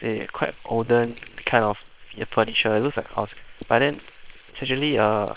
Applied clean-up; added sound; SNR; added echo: neural separator model SepFormer WHAM!.